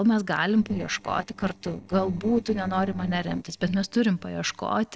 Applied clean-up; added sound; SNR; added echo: neural separator model SepFormer DNS4.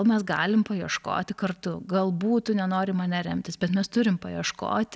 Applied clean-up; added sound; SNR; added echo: none; none; none; none.